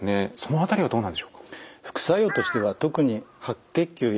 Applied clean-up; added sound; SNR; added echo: none; Crow; 10 dB; none.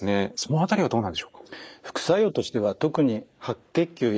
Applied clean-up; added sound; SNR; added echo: neural mask model Resemble Enhance denoiser.